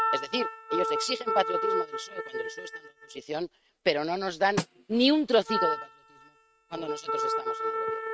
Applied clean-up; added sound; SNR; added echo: neural mask model RNNoise.